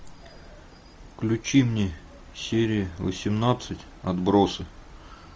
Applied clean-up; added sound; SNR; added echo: none; none; none; none.